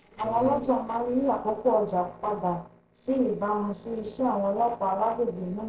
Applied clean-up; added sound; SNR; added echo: neural separator model SepFormer DNS4.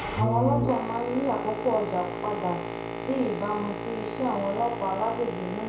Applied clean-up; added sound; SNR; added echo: none; Boat, Water vehicle; 3 dB; reverberation time 0.6 s.